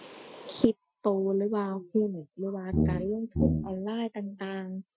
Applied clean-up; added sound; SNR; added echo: classical method Wiener filter.